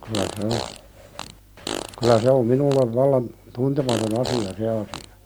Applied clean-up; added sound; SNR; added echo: none; Fart; 10 dB; none.